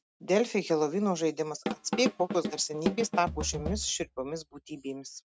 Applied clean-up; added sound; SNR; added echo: neural mask model RNNoise.